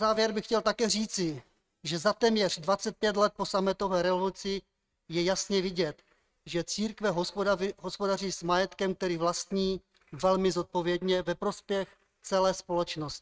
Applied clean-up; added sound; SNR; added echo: neural mask model RNNoise.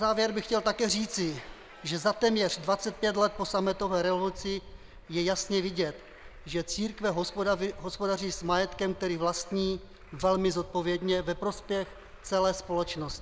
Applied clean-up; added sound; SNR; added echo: none; Truck; 18 dB; none.